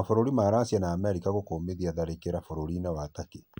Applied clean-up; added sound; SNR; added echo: none; none; none; none.